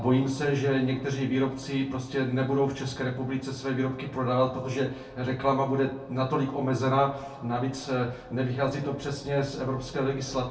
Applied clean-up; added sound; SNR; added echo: none; none; none; reverberation time 0.3 s.